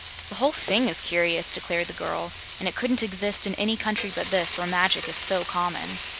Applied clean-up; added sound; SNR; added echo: none; Frying (food); 8 dB; none.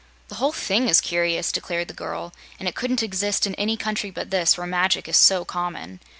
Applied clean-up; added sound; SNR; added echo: none; none; none; none.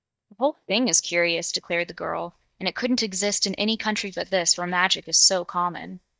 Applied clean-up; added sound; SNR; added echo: neural mask model DeepFilterNet 3.